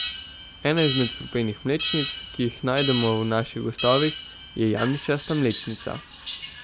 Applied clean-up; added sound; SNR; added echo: none; Alarm; 7 dB; none.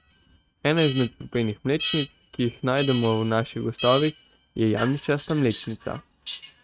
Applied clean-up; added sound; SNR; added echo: neural mask model RNNoise.